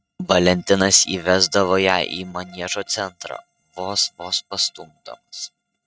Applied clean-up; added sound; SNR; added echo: neural mask model RNNoise.